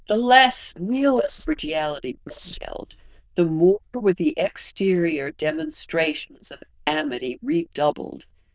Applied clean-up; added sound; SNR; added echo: neural diffusion model UNIVERSE++.